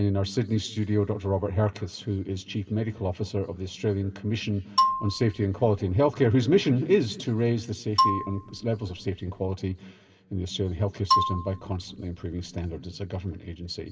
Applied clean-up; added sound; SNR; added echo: none; Marimba, xylophone; 2 dB; reverberation time 1.8 s.